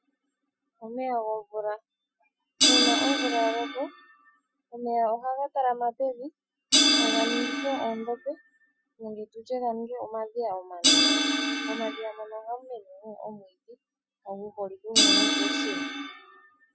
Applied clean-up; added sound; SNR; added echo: classical method Wiener filter.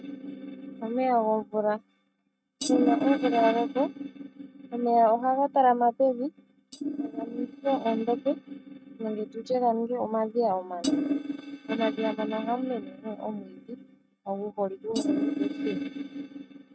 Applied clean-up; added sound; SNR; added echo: neural mask model RNNoise.